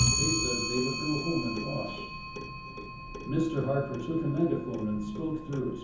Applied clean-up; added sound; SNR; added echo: none; Clock; 2 dB; reverberation time 0.7 s.